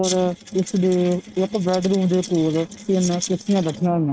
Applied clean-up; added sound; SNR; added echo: neural mask model RNNoise.